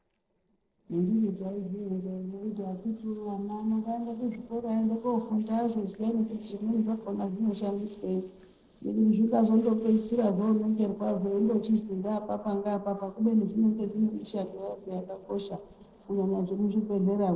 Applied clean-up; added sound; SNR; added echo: neural separator model SepFormer DNS4.